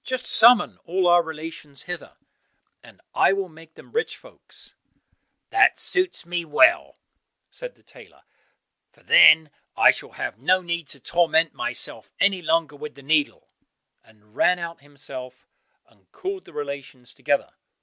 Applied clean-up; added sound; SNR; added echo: none; none; none; none.